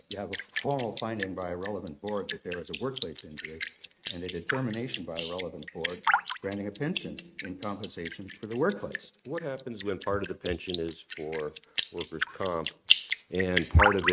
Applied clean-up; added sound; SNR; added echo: neural mask model RNNoise.